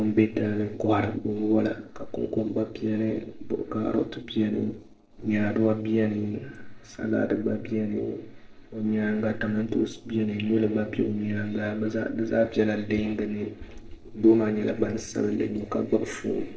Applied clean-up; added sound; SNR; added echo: neural separator model SepFormer DNS4.